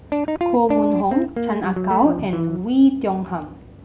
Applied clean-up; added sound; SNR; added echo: none; Guitar; 2 dB; none.